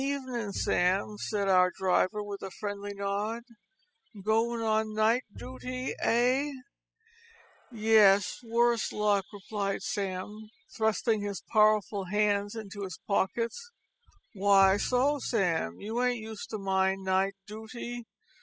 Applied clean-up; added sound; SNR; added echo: classical method spectral subtraction.